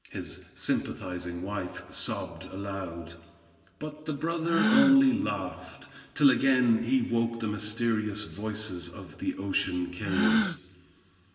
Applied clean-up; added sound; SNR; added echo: none; Gasp; 7 dB; reverberation time 2.7 s.